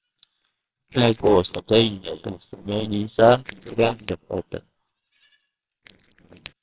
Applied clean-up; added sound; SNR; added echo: neural separator model SepFormer WHAMR!.